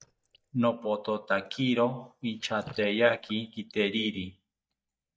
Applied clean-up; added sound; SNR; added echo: neural mask model DeepFilterNet 3.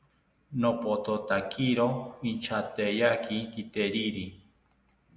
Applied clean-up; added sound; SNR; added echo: none; none; none; none.